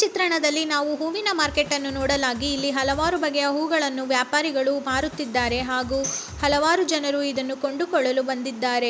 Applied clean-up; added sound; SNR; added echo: none; Tambourine + Drum kit; 14 dB; none.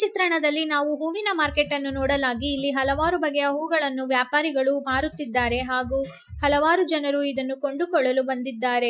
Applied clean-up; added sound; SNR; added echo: classical method Wiener filter.